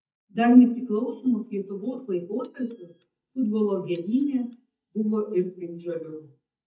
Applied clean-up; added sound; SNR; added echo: neural mask model DeepFilterNet 3.